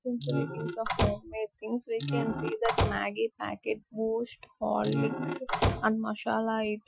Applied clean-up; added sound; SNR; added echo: classical method Wiener filter.